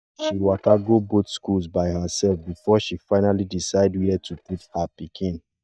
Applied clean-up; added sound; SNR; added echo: neural mask model DeepFilterNet 3.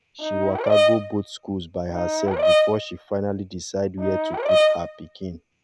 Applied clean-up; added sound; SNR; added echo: none; Brass instrument; -5 dB; none.